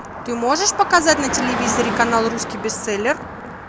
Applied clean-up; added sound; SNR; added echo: none; Car passing by; 6 dB; none.